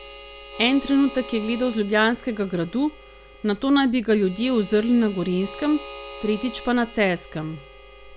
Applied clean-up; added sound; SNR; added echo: none; Harmonica; 17 dB; none.